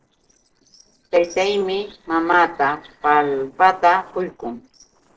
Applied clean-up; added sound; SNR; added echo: neural separator model SepFormer DNS4.